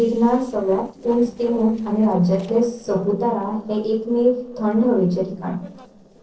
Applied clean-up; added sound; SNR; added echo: neural separator model SepFormer DNS4.